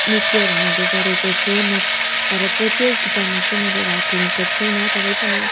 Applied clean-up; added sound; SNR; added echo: none; Engine / Drill; -5 dB; none.